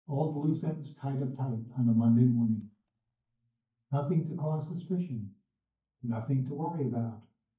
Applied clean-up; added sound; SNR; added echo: neural mask model DeepFilterNet 3.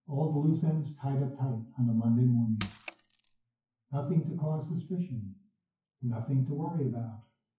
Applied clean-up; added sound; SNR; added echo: classical method WPE with log-MMSE.